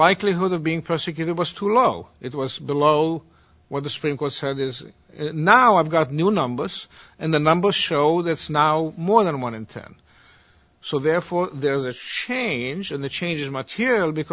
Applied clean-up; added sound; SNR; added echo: none; none; none; none.